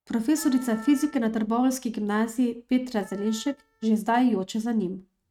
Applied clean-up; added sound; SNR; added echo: neural mask model RNNoise.